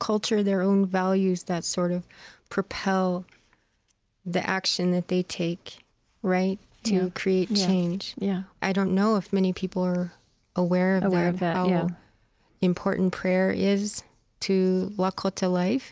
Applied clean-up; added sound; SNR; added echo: none; none; none; none.